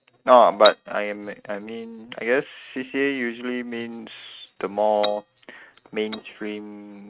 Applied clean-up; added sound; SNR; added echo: neural mask model RNNoise.